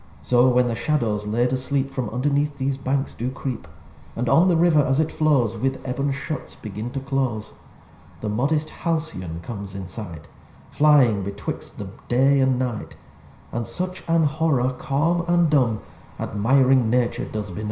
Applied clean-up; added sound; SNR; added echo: none; none; none; reverberation time 0.5 s.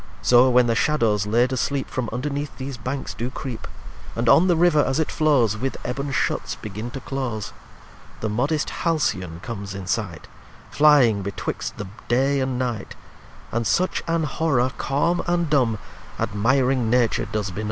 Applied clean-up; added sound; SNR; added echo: none; none; none; none.